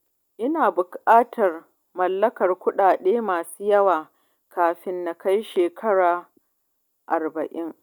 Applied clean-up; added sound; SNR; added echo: none; none; none; none.